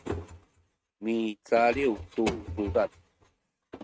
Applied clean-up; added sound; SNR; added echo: neural mask model RNNoise.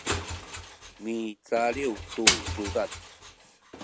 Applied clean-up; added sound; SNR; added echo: none; Engine; -1 dB; none.